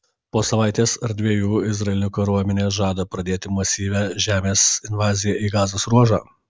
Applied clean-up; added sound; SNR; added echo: none; none; none; none.